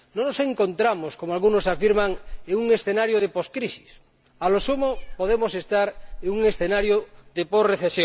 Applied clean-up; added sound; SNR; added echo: none; Meow; 11 dB; none.